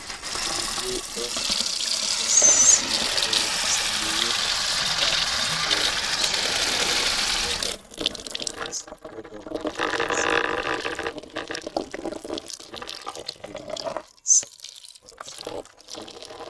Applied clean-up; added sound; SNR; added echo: neural mask model RNNoise.